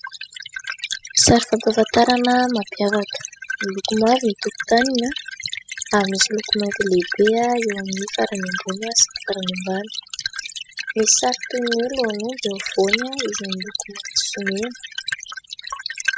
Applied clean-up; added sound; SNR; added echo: classical method spectral subtraction.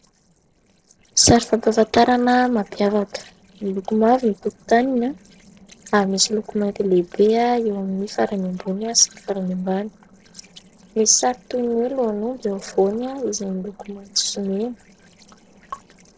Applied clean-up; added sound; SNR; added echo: neural separator model SepFormer DNS4.